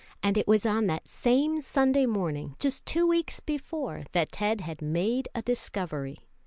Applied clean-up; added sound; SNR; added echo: none; none; none; none.